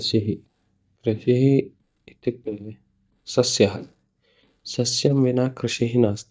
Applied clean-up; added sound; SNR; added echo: neural mask model DeepFilterNet 3.